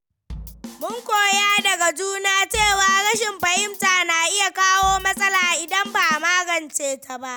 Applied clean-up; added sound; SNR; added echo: none; Drum kit; 17 dB; none.